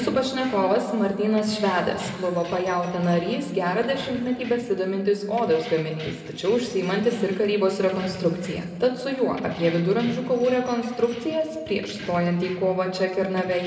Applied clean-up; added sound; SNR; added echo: none; Keys jangling; 18 dB; reverberation time 1.9 s.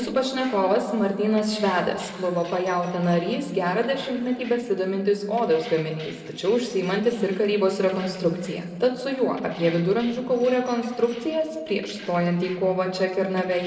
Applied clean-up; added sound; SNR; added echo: neural separator model SepFormer DNS4.